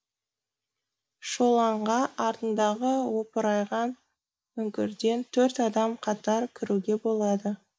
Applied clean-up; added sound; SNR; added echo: neural mask model Resemble Enhance denoiser.